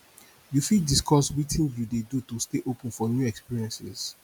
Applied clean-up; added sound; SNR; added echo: none; none; none; none.